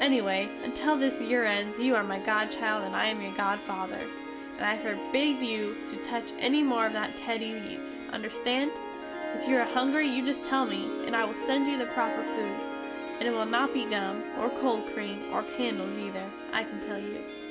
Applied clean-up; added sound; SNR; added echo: none; Harp; 6 dB; none.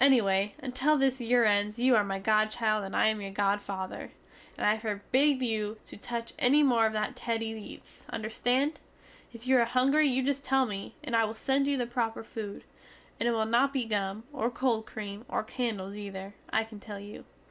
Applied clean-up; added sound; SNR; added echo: none; none; none; none.